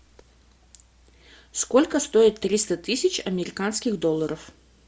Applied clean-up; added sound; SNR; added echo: none; none; none; none.